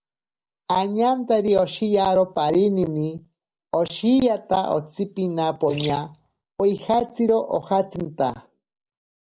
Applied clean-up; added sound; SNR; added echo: neural mask model Resemble Enhance denoiser.